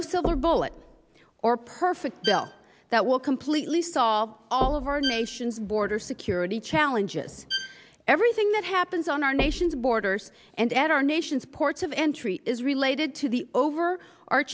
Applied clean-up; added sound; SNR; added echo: none; Bowed string instrument + Knock; 10 dB; none.